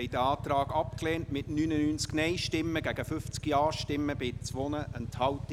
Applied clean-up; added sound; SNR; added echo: none; Idling / Motorcycle; 8 dB; none.